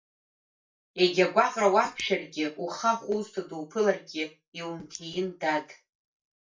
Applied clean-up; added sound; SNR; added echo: neural mask model DeepFilterNet 3.